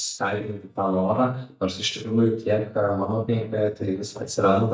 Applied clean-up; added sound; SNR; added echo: neural mask model DeepFilterNet 3.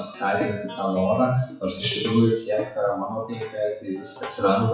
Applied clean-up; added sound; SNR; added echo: classical method WPE with log-MMSE.